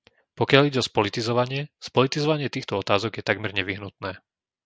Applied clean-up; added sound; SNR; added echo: none; none; none; none.